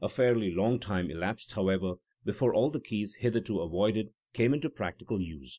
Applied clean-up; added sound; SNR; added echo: none; none; none; none.